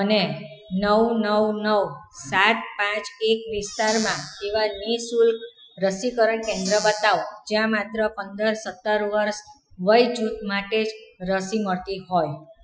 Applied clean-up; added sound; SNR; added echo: classical method Wiener filter.